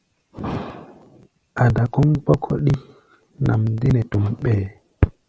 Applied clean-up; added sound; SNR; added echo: none; none; none; none.